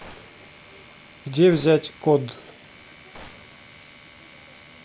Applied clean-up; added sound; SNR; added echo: none; Domestic sounds, home sounds + Gunshot, gunfire; 20 dB; none.